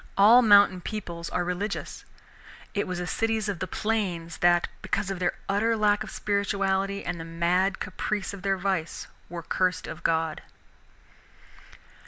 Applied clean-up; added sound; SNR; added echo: none; none; none; none.